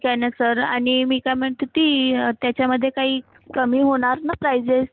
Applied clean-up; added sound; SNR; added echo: neural mask model Resemble Enhance denoiser.